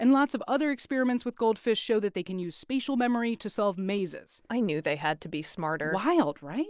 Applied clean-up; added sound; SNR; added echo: none; none; none; none.